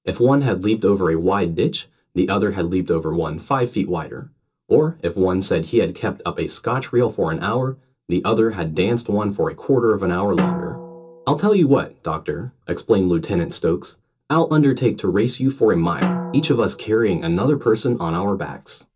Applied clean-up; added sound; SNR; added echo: none; Drum; 9 dB; reverberation time 0.2 s.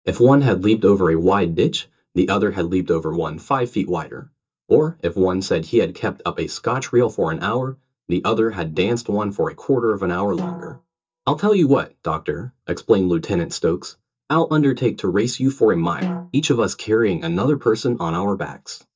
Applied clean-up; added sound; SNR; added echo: neural mask model DeepFilterNet 3.